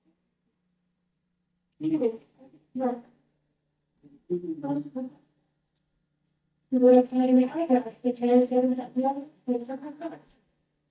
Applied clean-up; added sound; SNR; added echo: neural mask model DeepFilterNet 3.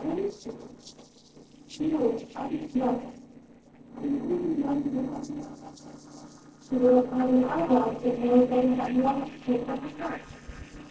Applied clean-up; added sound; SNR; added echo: neural separator model SepFormer DNS4.